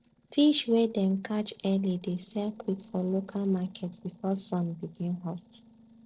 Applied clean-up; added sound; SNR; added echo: neural separator model SepFormer DNS4.